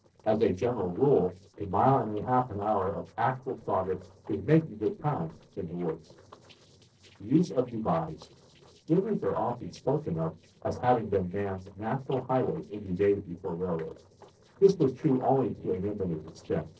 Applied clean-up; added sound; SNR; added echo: neural separator model SepFormer DNS4.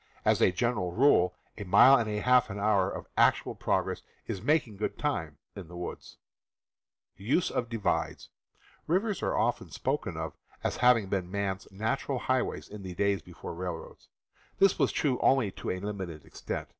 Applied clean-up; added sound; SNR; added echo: none; none; none; none.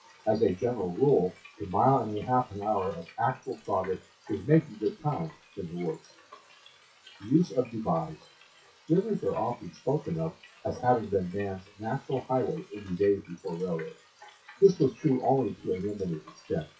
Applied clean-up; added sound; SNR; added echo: classical method WPE with log-MMSE.